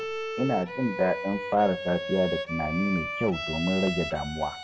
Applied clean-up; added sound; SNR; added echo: none; Bowed string instrument; 6 dB; reverberation time 0.3 s.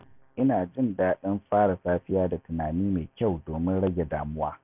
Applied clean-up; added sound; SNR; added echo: none; none; none; none.